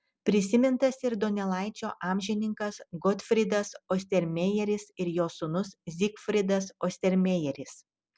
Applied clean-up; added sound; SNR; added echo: none; none; none; none.